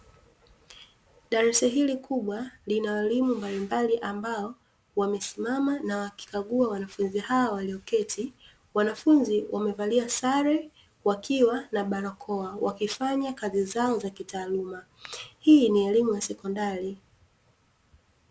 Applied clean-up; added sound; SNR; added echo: none; none; none; none.